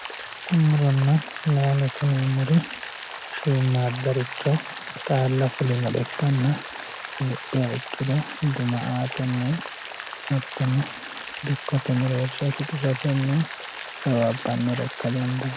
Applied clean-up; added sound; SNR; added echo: none; Rain; 11 dB; none.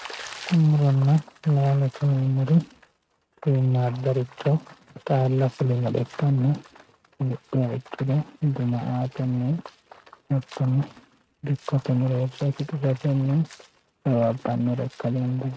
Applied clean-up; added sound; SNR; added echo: neural mask model RNNoise.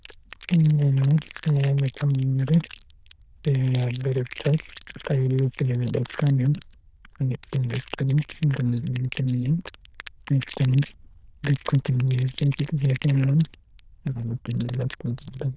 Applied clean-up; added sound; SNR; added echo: neural diffusion model UNIVERSE++.